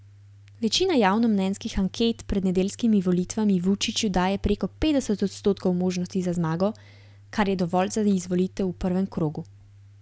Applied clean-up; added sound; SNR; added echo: none; none; none; none.